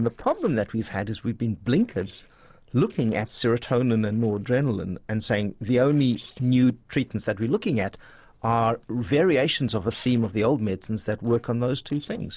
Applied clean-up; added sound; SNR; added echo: neural separator model SepFormer DNS4.